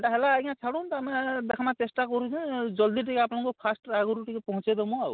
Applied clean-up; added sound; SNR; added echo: none; none; none; none.